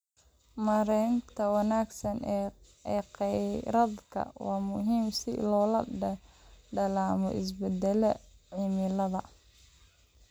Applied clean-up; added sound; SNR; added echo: none; none; none; none.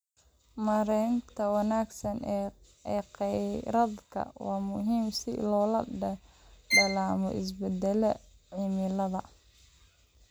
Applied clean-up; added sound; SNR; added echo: none; Bowed string instrument; 0 dB; none.